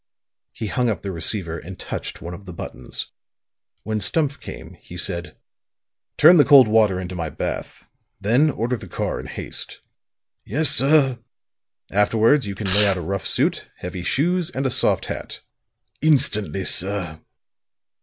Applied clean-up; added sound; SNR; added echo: none; Domestic sounds, home sounds; 2 dB; none.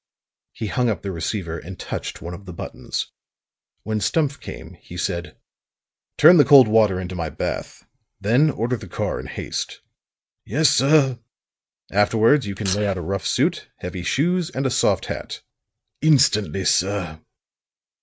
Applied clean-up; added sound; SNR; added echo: neural mask model RNNoise.